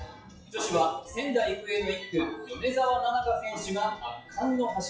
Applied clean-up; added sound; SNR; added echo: classical method WPE with log-MMSE.